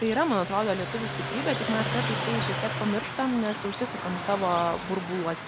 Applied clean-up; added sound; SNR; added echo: none; Car passing by; 4 dB; none.